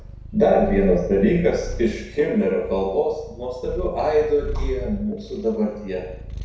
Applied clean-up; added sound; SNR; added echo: none; Purr; 10 dB; reverberation time 0.7 s.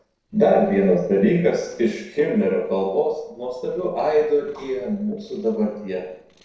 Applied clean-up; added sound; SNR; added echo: neural separator model SepFormer DNS4.